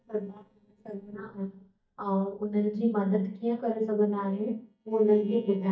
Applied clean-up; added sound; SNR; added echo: neural mask model DeepFilterNet 3.